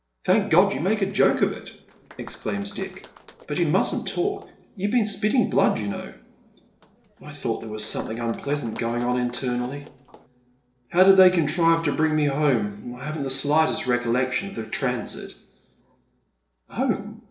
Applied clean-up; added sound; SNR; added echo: neural separator model SepFormer DNS4.